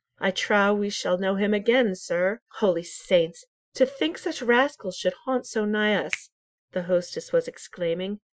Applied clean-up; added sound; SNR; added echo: classical method Wiener filter.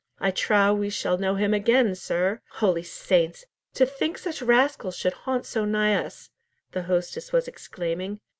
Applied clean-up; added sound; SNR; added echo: none; none; none; none.